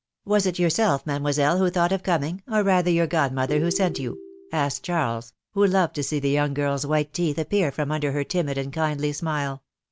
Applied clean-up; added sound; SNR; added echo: none; Ringtone; 12 dB; none.